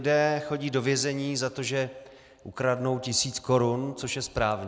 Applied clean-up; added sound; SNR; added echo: none; none; none; none.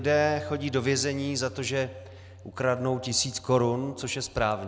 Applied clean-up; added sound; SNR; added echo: none; Bass guitar; 18 dB; none.